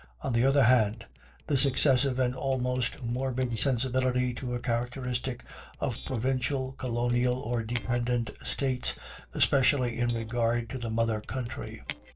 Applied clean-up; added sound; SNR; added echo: neural separator model SepFormer DNS4.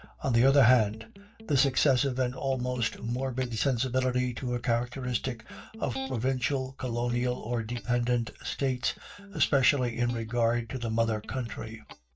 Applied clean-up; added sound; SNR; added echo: neural mask model DeepFilterNet 3.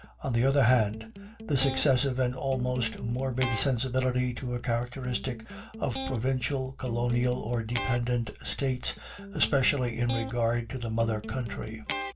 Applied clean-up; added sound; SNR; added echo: none; Electric guitar; 11 dB; reverberation time 0.2 s.